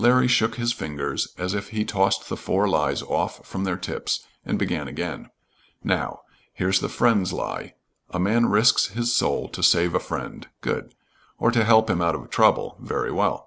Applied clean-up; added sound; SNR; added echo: none; none; none; none.